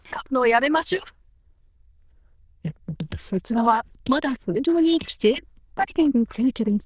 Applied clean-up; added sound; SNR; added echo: neural diffusion model UNIVERSE++.